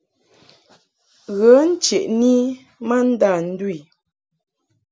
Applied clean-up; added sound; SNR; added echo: none; none; none; none.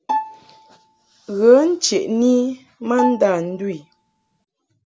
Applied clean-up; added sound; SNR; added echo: none; Bowed string instrument; 9 dB; none.